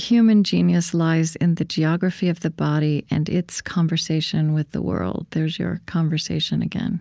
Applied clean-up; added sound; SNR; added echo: none; none; none; none.